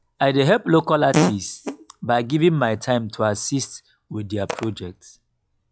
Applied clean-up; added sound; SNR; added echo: classical method log-MMSE.